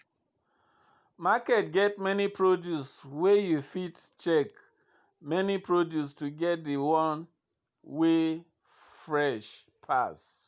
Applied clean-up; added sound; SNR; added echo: none; none; none; none.